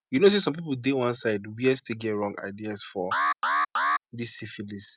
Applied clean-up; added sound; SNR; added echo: none; Alarm; 0 dB; none.